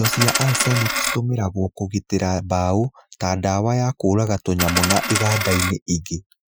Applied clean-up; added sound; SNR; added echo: classical method Wiener filter.